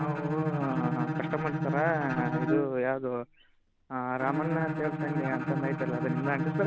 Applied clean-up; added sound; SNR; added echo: none; Bowed string instrument; 0 dB; none.